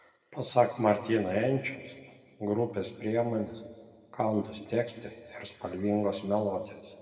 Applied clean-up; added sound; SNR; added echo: none; none; none; reverberation time 1.7 s.